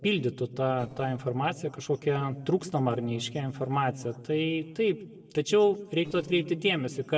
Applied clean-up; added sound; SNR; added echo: neural separator model SepFormer DNS4.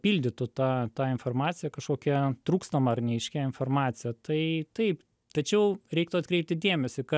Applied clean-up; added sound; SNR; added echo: none; none; none; none.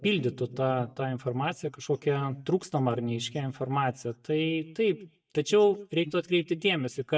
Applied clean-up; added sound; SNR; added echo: neural mask model DeepFilterNet 3.